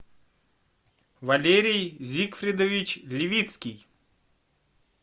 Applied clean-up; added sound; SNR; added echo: none; none; none; none.